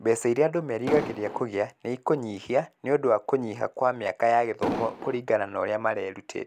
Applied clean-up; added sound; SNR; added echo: none; Explosion; 5 dB; none.